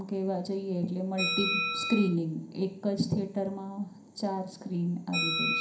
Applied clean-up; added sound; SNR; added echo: none; Bell; 5 dB; reverberation time 0.5 s.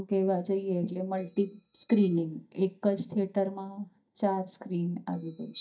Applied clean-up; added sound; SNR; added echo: neural mask model DeepFilterNet 3.